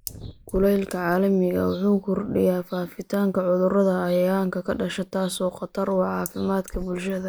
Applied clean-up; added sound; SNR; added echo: neural mask model Resemble Enhance denoiser.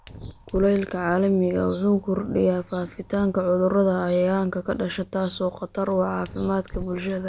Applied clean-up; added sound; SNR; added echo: none; Fire; 18 dB; none.